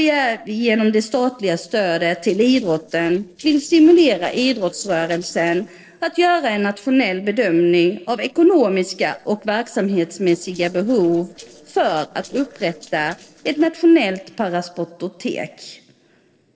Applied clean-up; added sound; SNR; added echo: neural separator model SepFormer DNS4.